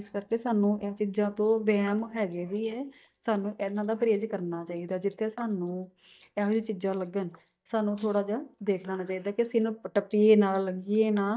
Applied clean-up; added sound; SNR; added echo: neural mask model DeepFilterNet 3.